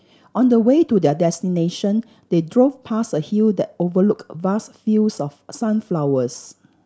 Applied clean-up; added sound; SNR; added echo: none; none; none; none.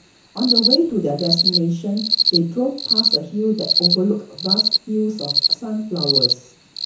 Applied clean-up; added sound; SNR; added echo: none; Cricket; -1 dB; reverberation time 0.7 s.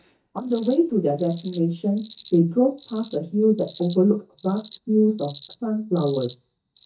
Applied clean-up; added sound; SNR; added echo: neural mask model DeepFilterNet 3.